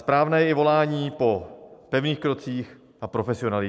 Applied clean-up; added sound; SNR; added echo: none; none; none; none.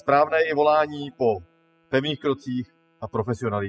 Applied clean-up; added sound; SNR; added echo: classical method spectral subtraction.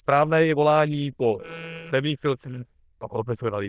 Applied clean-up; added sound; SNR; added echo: neural diffusion model UNIVERSE++.